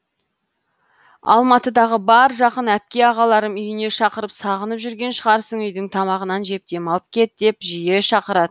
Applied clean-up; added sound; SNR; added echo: none; none; none; none.